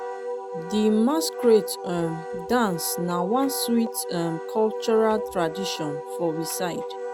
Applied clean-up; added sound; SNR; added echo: none; Wind instrument, woodwind instrument; 7 dB; none.